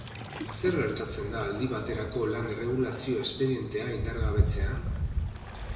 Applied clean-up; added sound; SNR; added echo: none; Waves, surf; 1 dB; reverberation time 1.0 s.